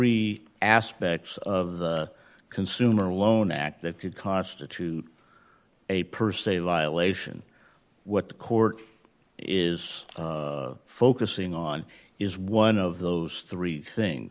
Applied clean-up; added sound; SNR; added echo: none; none; none; none.